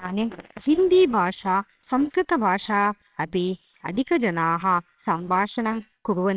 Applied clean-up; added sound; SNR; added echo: neural separator model SepFormer WHAMR!.